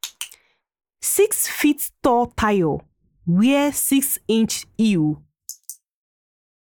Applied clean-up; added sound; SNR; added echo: neural mask model Resemble Enhance denoiser.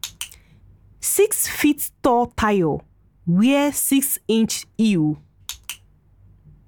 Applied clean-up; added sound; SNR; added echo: none; none; none; none.